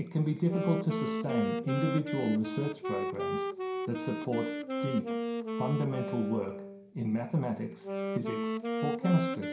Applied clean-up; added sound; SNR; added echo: none; Wind instrument, woodwind instrument; 2 dB; reverberation time 0.5 s.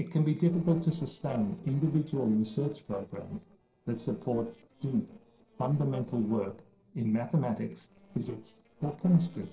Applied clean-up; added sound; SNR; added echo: neural separator model SepFormer DNS4.